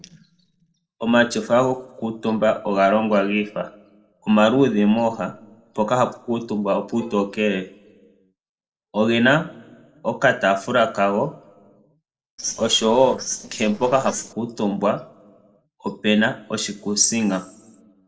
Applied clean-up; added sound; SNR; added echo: neural separator model SepFormer DNS4.